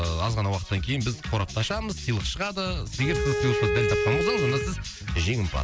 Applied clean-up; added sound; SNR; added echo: none; Bowed string instrument; 0 dB; none.